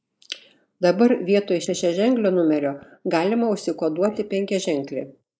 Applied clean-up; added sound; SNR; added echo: neural mask model Resemble Enhance denoiser.